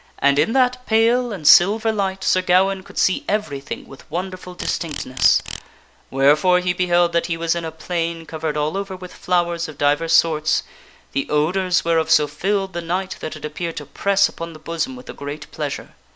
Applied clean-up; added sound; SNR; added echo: none; Insect; 14 dB; none.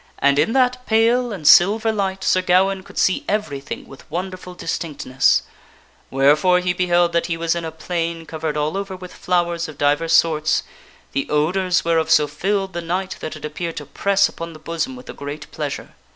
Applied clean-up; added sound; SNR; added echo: none; none; none; none.